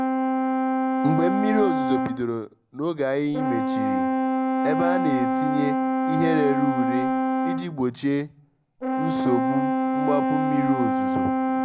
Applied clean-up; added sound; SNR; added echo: none; Brass instrument; -3 dB; none.